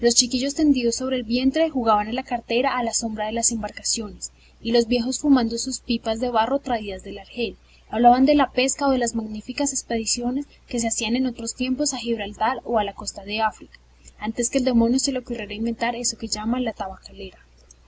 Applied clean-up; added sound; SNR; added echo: none; none; none; none.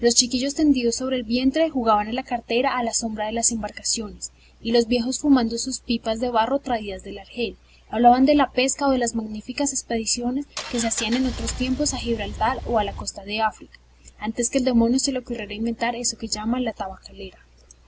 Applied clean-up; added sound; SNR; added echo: none; Engine; 10 dB; none.